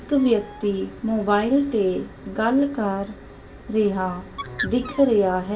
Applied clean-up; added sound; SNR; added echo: none; Bird; 16 dB; reverberation time 0.2 s.